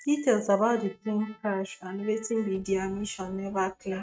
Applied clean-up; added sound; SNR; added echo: neural mask model RNNoise.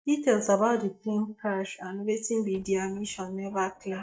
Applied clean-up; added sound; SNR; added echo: neural mask model DeepFilterNet 3.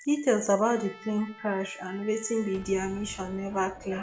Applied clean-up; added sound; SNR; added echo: none; Boom + Trumpet; 19 dB; none.